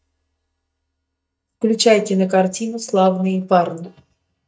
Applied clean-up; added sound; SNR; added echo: neural mask model DeepFilterNet 3.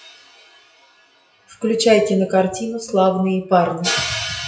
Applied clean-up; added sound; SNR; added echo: classical method WPE with log-MMSE.